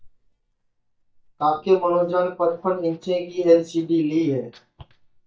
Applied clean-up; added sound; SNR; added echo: neural mask model DeepFilterNet 3.